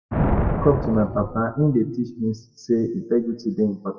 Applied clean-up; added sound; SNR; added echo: classical method WPE with log-MMSE.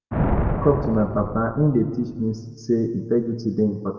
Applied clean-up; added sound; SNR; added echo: none; Thunder; 5 dB; reverberation time 1.3 s.